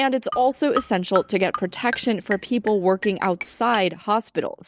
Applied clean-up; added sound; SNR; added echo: none; Marimba, xylophone; 11 dB; none.